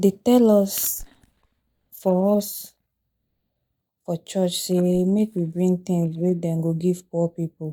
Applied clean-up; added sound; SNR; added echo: neural mask model DeepFilterNet 3.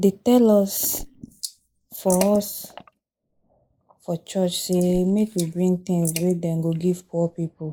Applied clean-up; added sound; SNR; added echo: neural mask model Resemble Enhance denoiser.